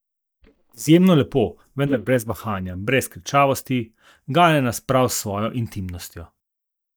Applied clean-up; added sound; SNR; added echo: neural mask model DeepFilterNet 3.